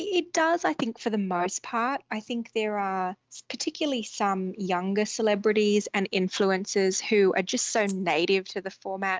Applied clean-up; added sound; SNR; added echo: neural mask model RNNoise.